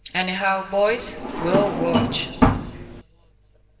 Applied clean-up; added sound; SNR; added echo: none; Drawer open or close; -2 dB; reverberation time 2.7 s.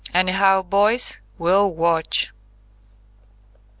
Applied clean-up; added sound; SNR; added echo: none; none; none; none.